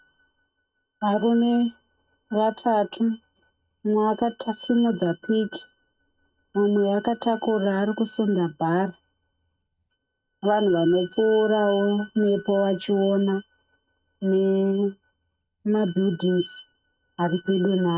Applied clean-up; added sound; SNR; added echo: neural mask model RNNoise.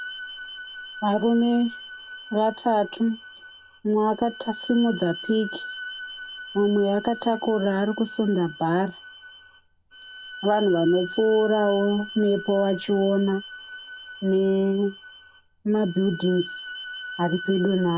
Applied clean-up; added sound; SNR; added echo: none; Bowed string instrument; 14 dB; none.